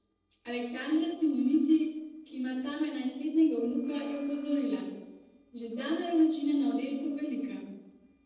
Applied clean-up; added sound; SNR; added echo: neural separator model SepFormer DNS4.